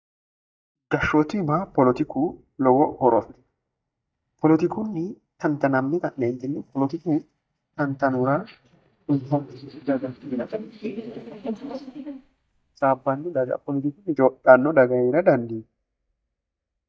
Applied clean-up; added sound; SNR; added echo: neural mask model DeepFilterNet 3.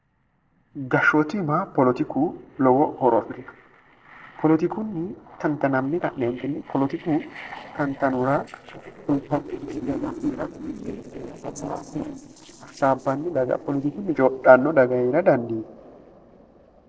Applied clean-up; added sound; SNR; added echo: neural separator model SepFormer DNS4.